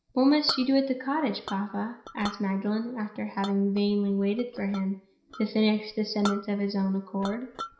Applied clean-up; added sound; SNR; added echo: none; Chink, clink; 16 dB; reverberation time 0.5 s.